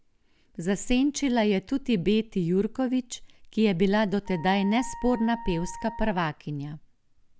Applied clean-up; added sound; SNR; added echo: none; Wind instrument, woodwind instrument; 17 dB; none.